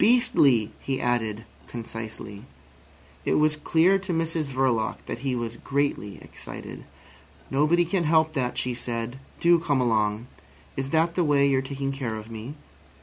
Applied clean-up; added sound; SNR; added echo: none; none; none; none.